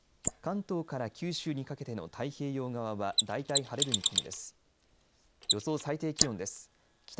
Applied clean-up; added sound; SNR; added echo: neural mask model Resemble Enhance denoiser.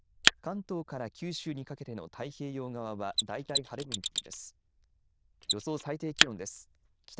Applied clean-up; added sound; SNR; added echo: neural diffusion model UNIVERSE++.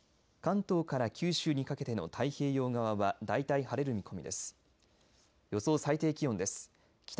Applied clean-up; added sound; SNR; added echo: none; none; none; none.